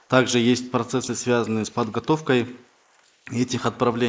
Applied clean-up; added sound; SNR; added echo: neural mask model Resemble Enhance denoiser.